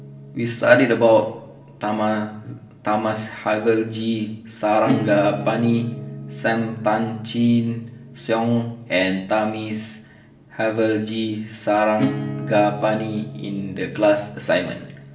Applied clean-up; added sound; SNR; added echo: none; Acoustic guitar / Strum; 12 dB; reverberation time 0.7 s.